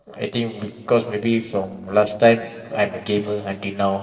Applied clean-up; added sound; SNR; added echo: neural separator model SepFormer DNS4.